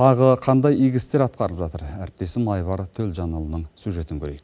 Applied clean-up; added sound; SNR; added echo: none; none; none; none.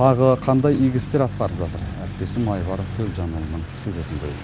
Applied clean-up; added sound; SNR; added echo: none; Truck; 9 dB; none.